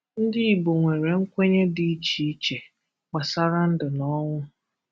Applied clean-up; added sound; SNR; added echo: none; none; none; none.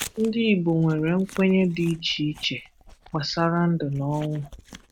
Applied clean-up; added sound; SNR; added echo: none; Chewing, mastication; 20 dB; none.